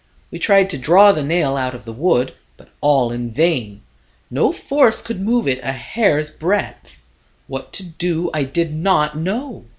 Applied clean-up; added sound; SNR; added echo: none; none; none; none.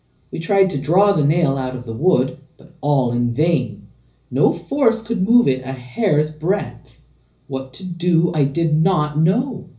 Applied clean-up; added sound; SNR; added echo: none; none; none; reverberation time 0.5 s.